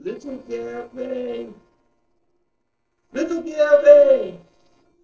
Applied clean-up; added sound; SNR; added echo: neural separator model SepFormer DNS4.